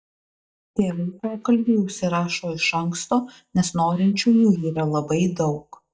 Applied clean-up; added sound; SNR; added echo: neural mask model DeepFilterNet 3.